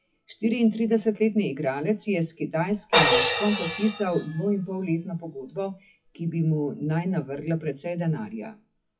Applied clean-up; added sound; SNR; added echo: classical method WPE with log-MMSE.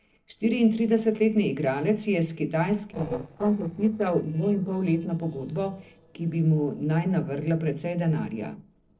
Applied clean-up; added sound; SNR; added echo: neural separator model SepFormer DNS4.